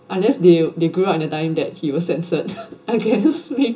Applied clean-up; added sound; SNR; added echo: none; none; none; reverberation time 0.2 s.